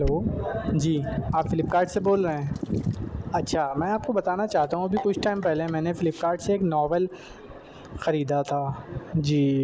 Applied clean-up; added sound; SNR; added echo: none; Sink (filling or washing); 17 dB; none.